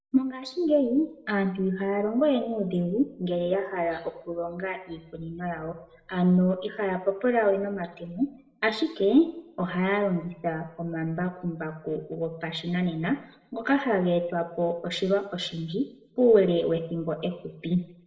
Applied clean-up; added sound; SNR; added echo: none; none; none; reverberation time 0.6 s.